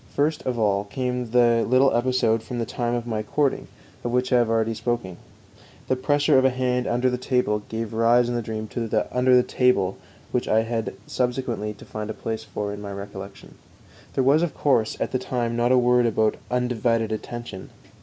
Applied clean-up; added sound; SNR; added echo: none; none; none; none.